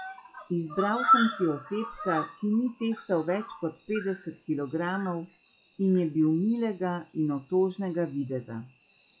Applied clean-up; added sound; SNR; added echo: classical method log-MMSE.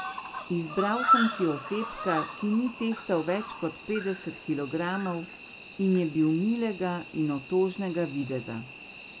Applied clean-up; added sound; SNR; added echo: none; Cricket; 6 dB; none.